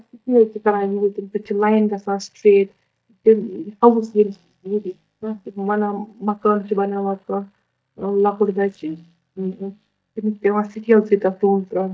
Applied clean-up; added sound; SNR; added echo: neural mask model DeepFilterNet 3.